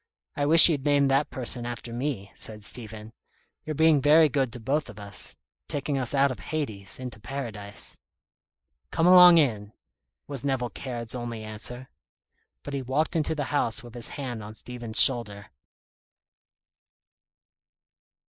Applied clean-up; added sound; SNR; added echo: neural mask model Resemble Enhance denoiser.